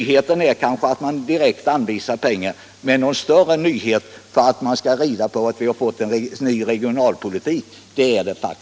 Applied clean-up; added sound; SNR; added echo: none; none; none; none.